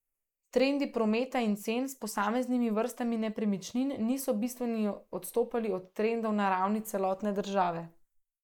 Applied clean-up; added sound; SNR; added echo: neural mask model Resemble Enhance denoiser.